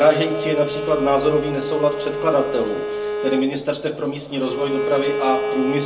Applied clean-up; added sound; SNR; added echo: none; Bowed string instrument; 4 dB; reverberation time 0.2 s.